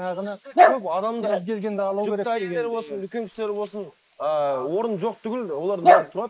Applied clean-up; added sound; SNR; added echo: neural mask model Resemble Enhance denoiser.